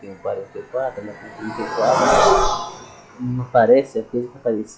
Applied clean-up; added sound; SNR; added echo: classical method log-MMSE.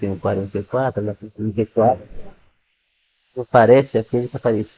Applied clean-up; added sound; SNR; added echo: neural mask model Resemble Enhance denoiser.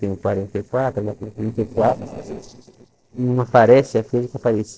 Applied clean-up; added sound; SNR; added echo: neural separator model SepFormer DNS4.